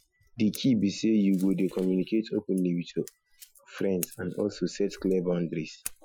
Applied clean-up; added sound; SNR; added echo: classical method Wiener filter.